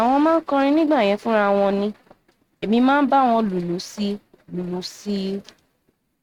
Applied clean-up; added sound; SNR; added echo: neural mask model RNNoise.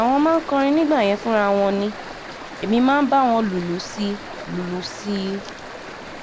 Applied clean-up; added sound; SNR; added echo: none; Stream; 14 dB; none.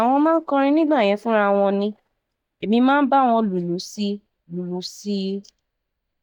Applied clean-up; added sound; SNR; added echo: neural mask model DeepFilterNet 3.